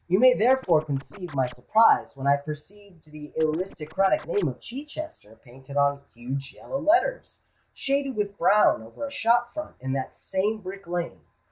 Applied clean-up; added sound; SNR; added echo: none; Scratching (performance technique); 19 dB; none.